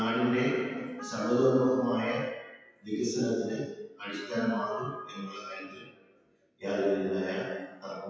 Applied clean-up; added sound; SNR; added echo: classical method WPE with log-MMSE.